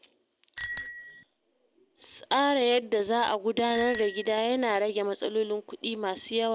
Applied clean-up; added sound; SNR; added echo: none; Bicycle bell; 0 dB; none.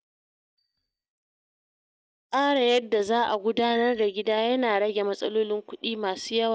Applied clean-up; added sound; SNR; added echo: neural mask model DeepFilterNet 3.